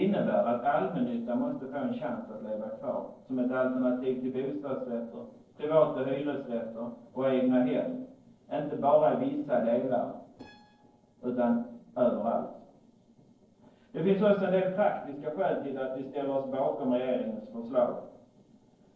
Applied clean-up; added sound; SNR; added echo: neural separator model SepFormer DNS4.